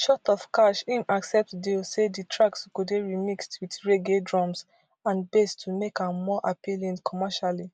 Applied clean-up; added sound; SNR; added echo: none; none; none; none.